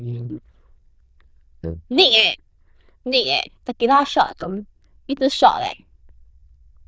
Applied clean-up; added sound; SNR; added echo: neural diffusion model UNIVERSE++.